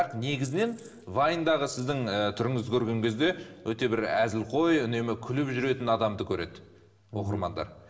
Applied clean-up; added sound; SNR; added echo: neural separator model SepFormer DNS4.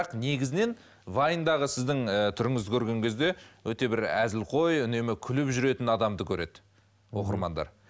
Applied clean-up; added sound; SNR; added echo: none; none; none; none.